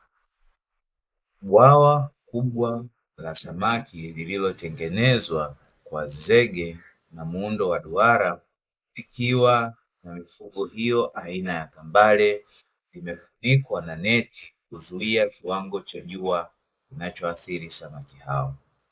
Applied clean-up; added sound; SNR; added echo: neural mask model Resemble Enhance denoiser.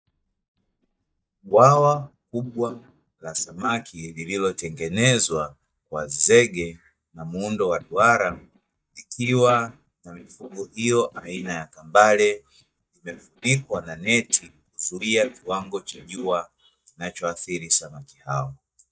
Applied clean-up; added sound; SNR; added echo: neural mask model DeepFilterNet 3.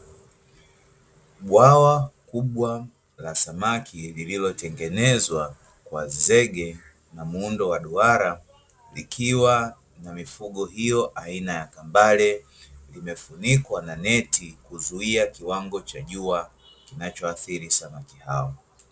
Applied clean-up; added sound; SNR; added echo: none; none; none; none.